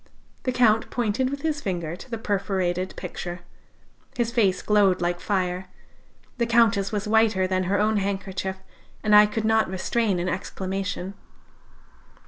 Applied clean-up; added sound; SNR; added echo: none; none; none; none.